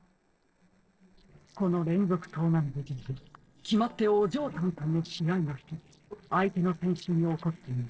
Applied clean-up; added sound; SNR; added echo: neural separator model SepFormer DNS4.